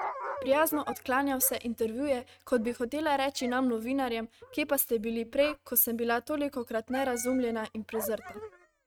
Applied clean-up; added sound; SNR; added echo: neural mask model RNNoise.